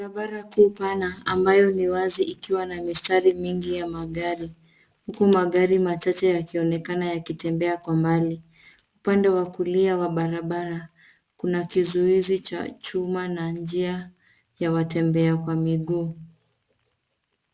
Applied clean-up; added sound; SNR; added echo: none; none; none; none.